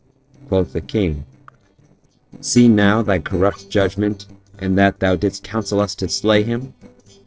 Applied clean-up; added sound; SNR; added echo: neural separator model SepFormer DNS4.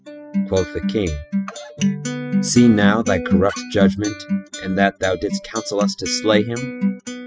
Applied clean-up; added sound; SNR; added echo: classical method spectral subtraction.